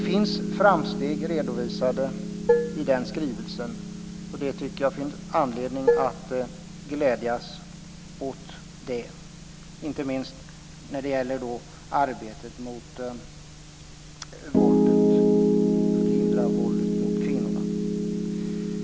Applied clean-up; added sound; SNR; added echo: none; Dishes, pots, and pans + Piano; -3 dB; none.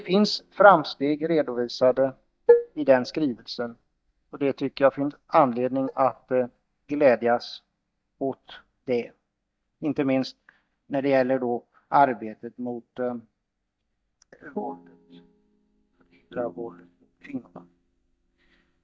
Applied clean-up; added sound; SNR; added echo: neural mask model DeepFilterNet 3.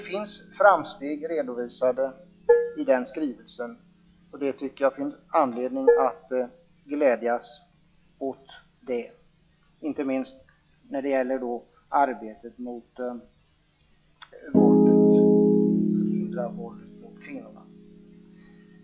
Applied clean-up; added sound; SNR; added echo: classical method log-MMSE.